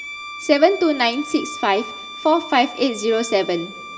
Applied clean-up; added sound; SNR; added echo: none; Bowed string instrument; 14 dB; reverberation time 0.6 s.